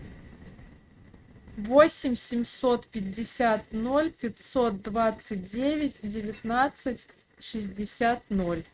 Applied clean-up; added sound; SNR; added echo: neural mask model RNNoise.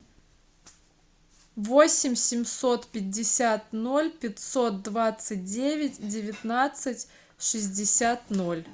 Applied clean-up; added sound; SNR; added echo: none; none; none; none.